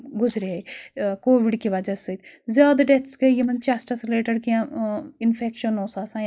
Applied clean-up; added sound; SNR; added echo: neural mask model DeepFilterNet 3.